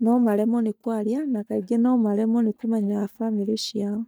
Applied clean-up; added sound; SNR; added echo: neural mask model DeepFilterNet 3.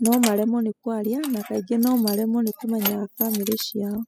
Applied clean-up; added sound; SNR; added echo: classical method spectral subtraction.